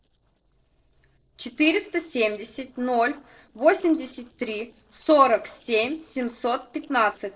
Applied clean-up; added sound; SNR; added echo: neural separator model SepFormer DNS4.